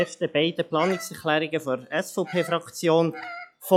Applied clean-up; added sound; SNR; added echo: classical method log-MMSE.